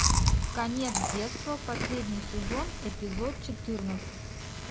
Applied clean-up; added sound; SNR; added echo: none; Chewing, mastication; -4 dB; none.